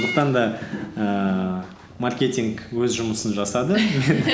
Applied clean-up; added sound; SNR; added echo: none; Meow / Purr; 16 dB; none.